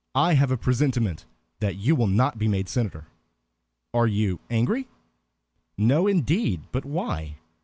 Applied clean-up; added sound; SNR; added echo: none; none; none; none.